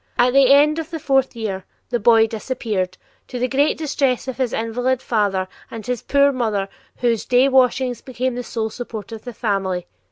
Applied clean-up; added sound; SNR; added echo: none; none; none; none.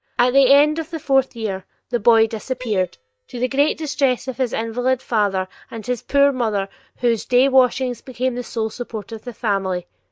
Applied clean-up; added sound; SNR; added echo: neural mask model DeepFilterNet 3.